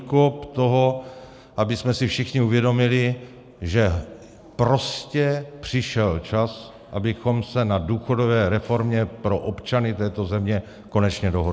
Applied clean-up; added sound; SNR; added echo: none; none; none; none.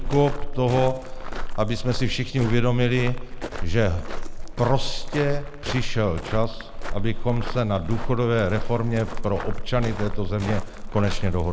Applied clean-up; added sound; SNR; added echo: none; Walk, footsteps; 1 dB; none.